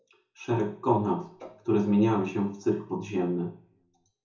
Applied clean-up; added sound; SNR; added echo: none; none; none; reverberation time 0.5 s.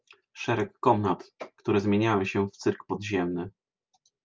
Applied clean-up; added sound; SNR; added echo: none; none; none; none.